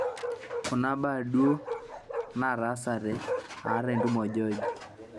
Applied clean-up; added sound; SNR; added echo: none; Bark; 6 dB; none.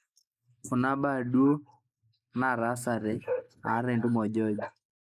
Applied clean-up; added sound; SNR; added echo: neural mask model Resemble Enhance denoiser.